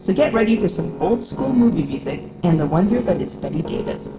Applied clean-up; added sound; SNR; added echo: neural separator model SepFormer DNS4.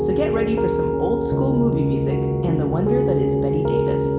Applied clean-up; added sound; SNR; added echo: none; Piano; -5 dB; reverberation time 1.1 s.